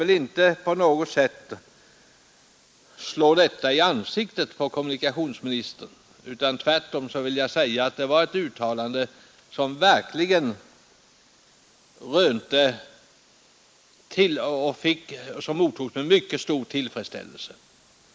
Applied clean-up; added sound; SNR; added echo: neural mask model Resemble Enhance denoiser.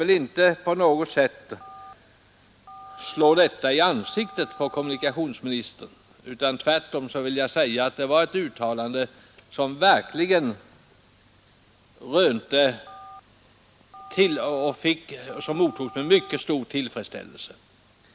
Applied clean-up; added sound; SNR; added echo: none; Telephone; 20 dB; none.